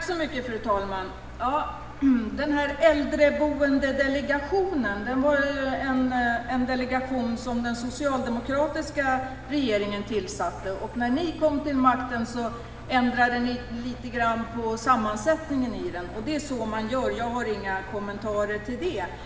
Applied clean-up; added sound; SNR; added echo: none; Engine; 14 dB; reverberation time 2.6 s.